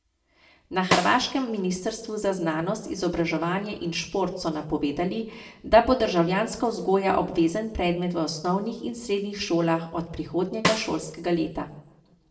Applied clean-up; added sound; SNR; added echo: none; Snare drum; 6 dB; reverberation time 0.6 s.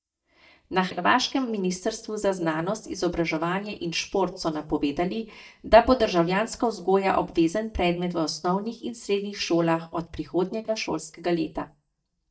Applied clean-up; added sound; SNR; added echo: neural mask model DeepFilterNet 3.